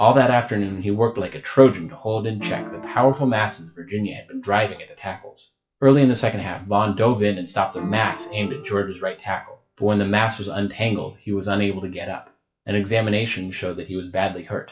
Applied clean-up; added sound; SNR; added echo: classical method WPE with log-MMSE.